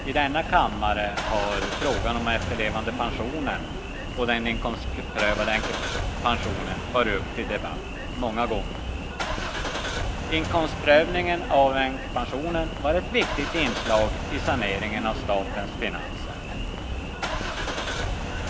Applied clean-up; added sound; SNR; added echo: none; Engine starting / Car; 3 dB; none.